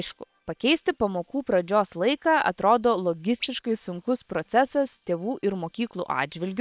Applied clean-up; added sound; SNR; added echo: neural separator model SepFormer WHAM!.